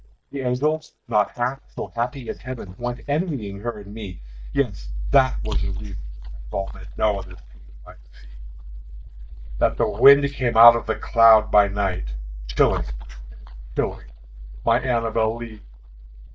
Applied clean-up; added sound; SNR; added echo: neural mask model DeepFilterNet 3.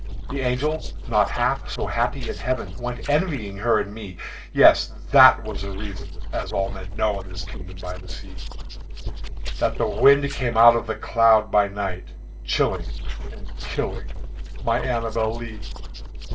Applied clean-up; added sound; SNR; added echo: neural separator model SepFormer DNS4.